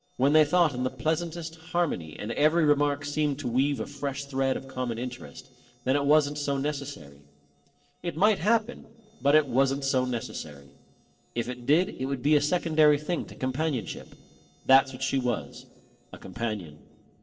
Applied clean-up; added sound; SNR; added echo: neural separator model SepFormer DNS4.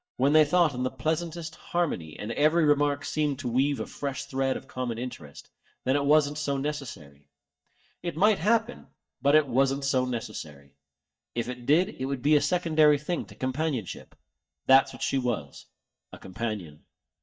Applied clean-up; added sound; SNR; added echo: neural mask model DeepFilterNet 3.